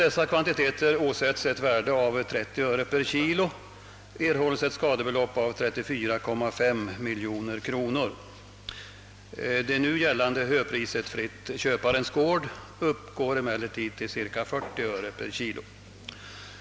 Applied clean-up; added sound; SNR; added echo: none; none; none; none.